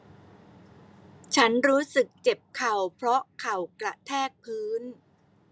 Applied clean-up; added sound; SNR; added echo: none; none; none; none.